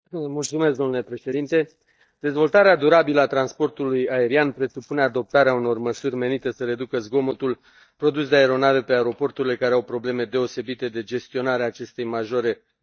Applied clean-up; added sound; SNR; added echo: neural mask model DeepFilterNet 3.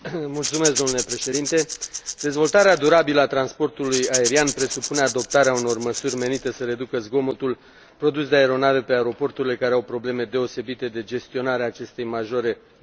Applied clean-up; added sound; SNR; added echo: none; Rattle / Rattle (instrument); 8 dB; none.